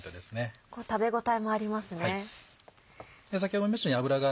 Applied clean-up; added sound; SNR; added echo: none; none; none; none.